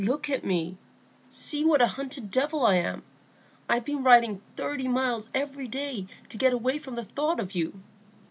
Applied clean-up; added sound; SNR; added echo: none; none; none; none.